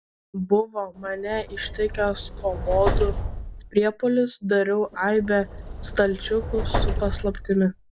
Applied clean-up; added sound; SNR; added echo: none; Subway, metro, underground; 4 dB; none.